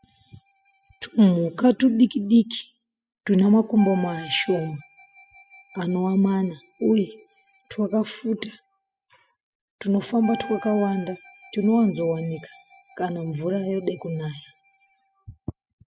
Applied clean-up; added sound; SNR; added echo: classical method spectral subtraction.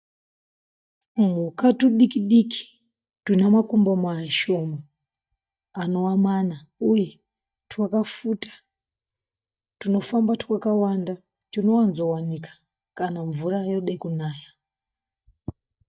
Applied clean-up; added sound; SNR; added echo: neural mask model DeepFilterNet 3.